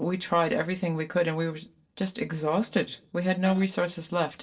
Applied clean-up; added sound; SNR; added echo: neural separator model SepFormer DNS4.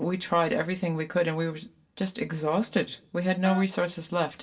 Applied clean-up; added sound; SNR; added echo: none; Wind instrument, woodwind instrument; 11 dB; reverberation time 0.2 s.